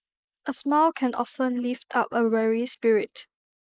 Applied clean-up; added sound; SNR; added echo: neural mask model Resemble Enhance denoiser.